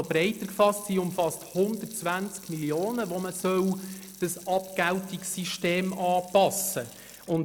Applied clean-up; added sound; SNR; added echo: none; Sink (filling or washing) / Water tap, faucet; 20 dB; none.